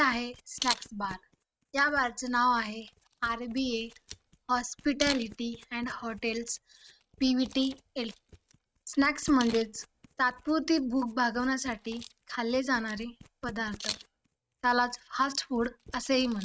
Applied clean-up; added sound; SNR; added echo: neural mask model RNNoise.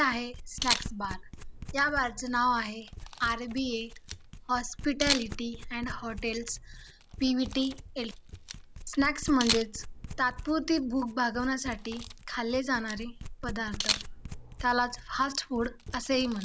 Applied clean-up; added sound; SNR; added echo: none; Camera + Domestic sounds, home sounds; 7 dB; none.